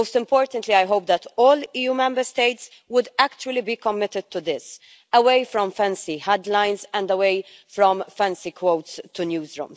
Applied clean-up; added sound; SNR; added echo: none; none; none; none.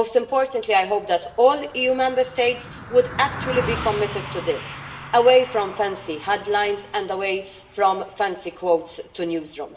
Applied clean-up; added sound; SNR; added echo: none; Car passing by; 14 dB; reverberation time 0.8 s.